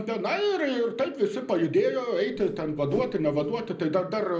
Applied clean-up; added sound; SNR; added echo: neural separator model SepFormer DNS4.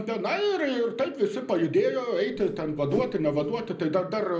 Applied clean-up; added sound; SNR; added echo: none; Whoosh, swoosh, swish; 12 dB; reverberation time 0.5 s.